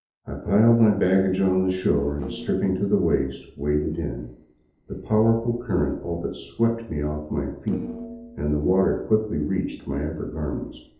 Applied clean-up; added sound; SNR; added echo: neural separator model SepFormer DNS4.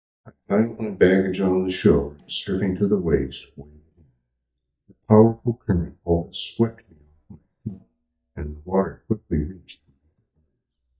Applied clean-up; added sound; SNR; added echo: neural mask model DeepFilterNet 3.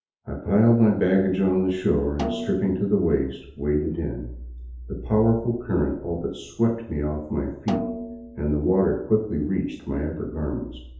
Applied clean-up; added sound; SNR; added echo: none; Snare drum; 12 dB; reverberation time 2.2 s.